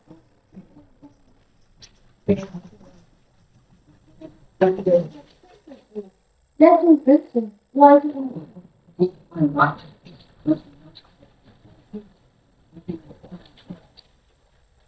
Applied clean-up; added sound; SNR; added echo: neural mask model DeepFilterNet 3.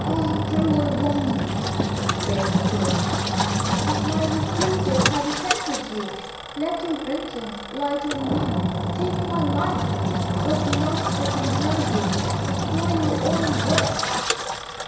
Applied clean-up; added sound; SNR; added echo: none; Engine; -4 dB; reverberation time 1.0 s.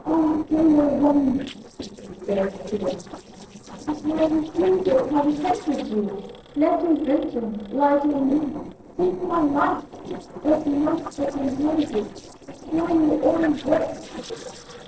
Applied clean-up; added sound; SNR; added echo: neural separator model SepFormer DNS4.